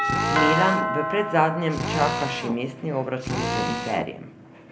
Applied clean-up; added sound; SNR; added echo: none; Doorbell + Drill; 1 dB; none.